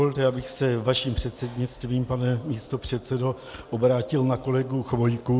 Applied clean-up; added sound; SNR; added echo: none; none; none; none.